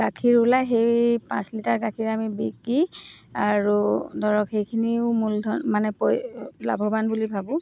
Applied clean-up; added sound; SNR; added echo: none; none; none; none.